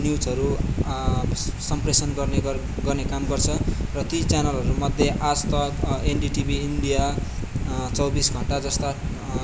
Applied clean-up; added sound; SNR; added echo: none; none; none; none.